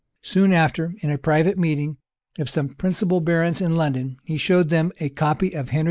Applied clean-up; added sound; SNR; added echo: neural mask model Resemble Enhance denoiser.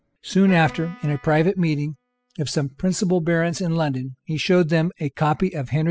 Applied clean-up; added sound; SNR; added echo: classical method spectral subtraction.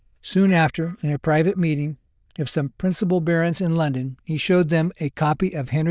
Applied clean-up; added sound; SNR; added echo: neural diffusion model UNIVERSE++.